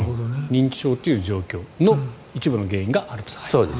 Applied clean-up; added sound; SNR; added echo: none; none; none; none.